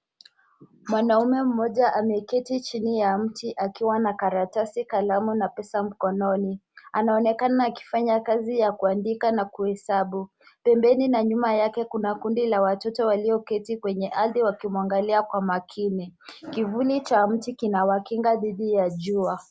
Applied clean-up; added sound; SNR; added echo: none; none; none; none.